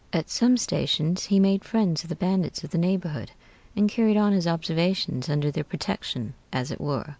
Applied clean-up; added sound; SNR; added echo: none; none; none; none.